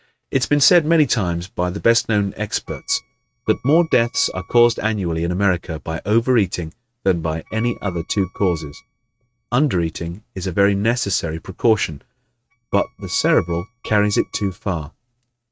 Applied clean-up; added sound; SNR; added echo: neural mask model RNNoise.